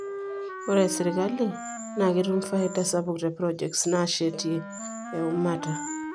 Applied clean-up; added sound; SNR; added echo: none; Wind instrument, woodwind instrument; 10 dB; none.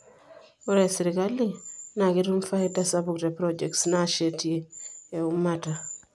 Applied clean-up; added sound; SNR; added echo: none; none; none; none.